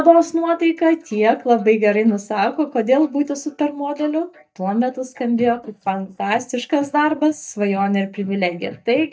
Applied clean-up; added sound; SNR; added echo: neural mask model DeepFilterNet 3.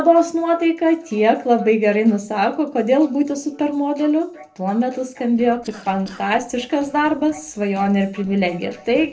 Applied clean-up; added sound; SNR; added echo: neural separator model SepFormer DNS4.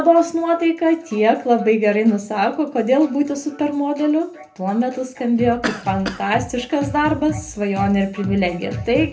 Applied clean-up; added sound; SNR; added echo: none; Cough; 11 dB; reverberation time 0.3 s.